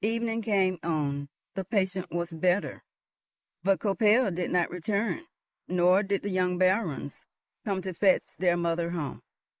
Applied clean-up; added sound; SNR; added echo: neural mask model Resemble Enhance denoiser.